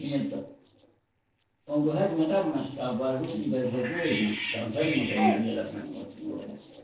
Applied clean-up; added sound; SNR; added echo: neural separator model SepFormer DNS4.